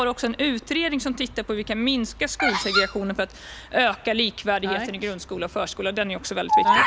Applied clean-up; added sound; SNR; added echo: none; Bird vocalization, bird call, bird song; 3 dB; none.